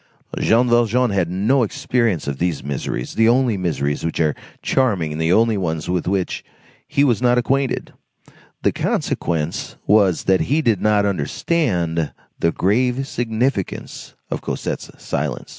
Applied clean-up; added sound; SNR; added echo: none; none; none; none.